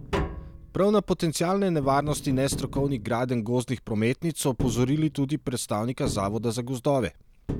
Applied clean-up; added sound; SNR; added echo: none; Tap; 10 dB; none.